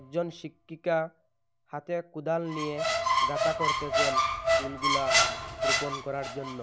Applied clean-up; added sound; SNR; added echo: none; Squeak; -5 dB; none.